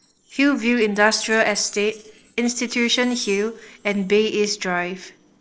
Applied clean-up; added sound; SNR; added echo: neural separator model SepFormer DNS4.